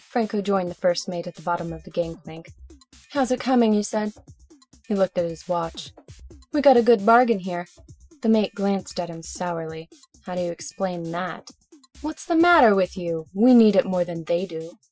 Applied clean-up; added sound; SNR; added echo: classical method Wiener filter.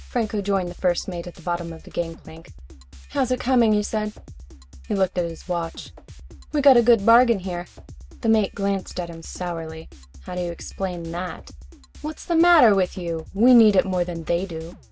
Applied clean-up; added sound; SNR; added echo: none; Drum kit; 19 dB; none.